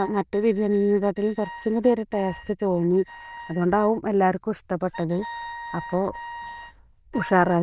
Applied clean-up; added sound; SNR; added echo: neural diffusion model UNIVERSE++.